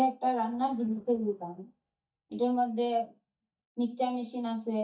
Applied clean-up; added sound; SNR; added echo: neural mask model DeepFilterNet 3.